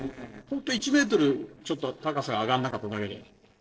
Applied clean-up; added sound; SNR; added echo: neural separator model SepFormer DNS4.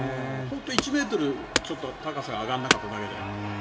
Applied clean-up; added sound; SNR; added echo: none; Wood / Domestic sounds, home sounds; 3 dB; reverberation time 1.4 s.